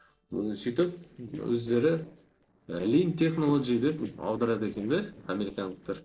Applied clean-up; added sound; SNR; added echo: neural separator model SepFormer DNS4.